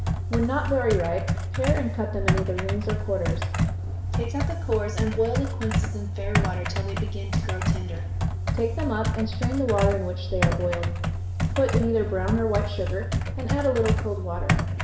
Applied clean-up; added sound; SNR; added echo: none; Computer keyboard; -3 dB; reverberation time 0.8 s.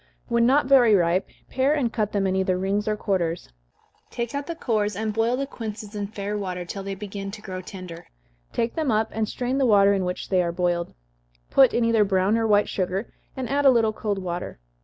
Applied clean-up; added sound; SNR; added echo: none; none; none; none.